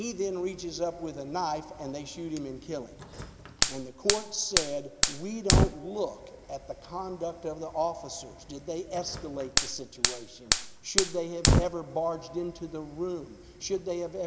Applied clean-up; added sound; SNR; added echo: none; Fire; -2 dB; none.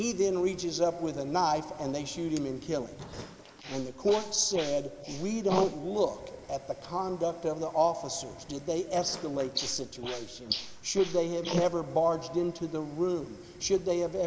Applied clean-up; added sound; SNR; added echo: neural mask model Resemble Enhance denoiser.